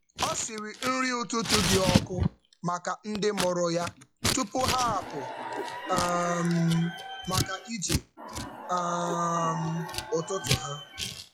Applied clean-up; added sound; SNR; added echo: classical method log-MMSE.